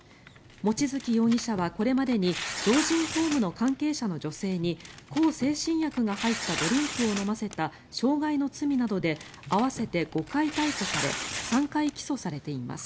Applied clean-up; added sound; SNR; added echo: none; Tearing; 9 dB; none.